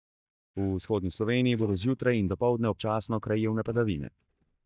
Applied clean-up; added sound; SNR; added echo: neural mask model DeepFilterNet 3.